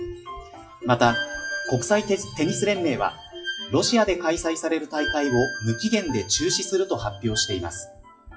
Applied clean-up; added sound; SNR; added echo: classical method WPE with log-MMSE.